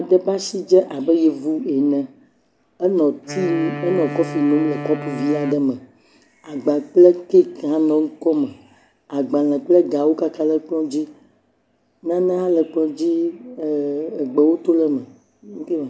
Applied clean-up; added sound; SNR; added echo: none; Wind instrument, woodwind instrument; 11 dB; none.